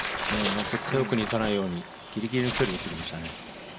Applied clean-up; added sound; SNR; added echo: none; Bird; 7 dB; reverberation time 0.3 s.